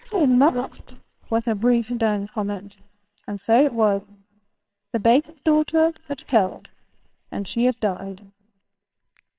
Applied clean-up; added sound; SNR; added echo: neural separator model SepFormer WHAMR!.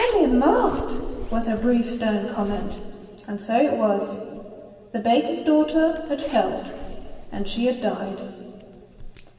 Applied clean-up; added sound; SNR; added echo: none; Zipper (clothing); 12 dB; reverberation time 2.6 s.